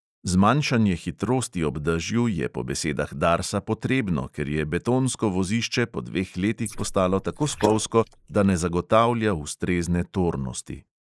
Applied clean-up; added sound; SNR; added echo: neural mask model Resemble Enhance denoiser.